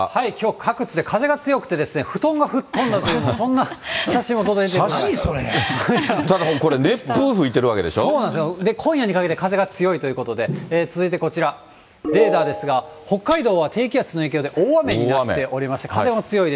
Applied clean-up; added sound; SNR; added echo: none; Tambourine; 3 dB; none.